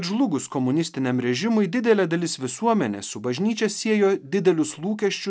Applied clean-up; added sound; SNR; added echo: none; none; none; none.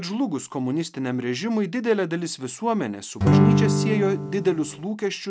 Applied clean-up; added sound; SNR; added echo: none; Acoustic guitar / Strum; -5 dB; none.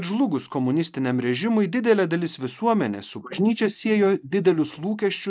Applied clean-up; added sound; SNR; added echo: neural mask model Resemble Enhance denoiser.